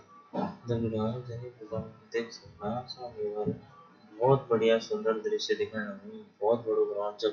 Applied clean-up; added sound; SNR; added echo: classical method WPE with log-MMSE.